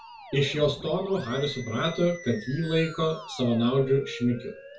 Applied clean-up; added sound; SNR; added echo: none; Musical instrument; 17 dB; reverberation time 0.2 s.